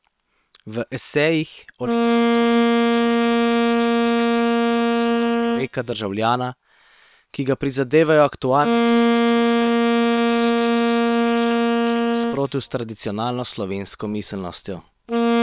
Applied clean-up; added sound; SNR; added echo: neural separator model SepFormer WHAM!.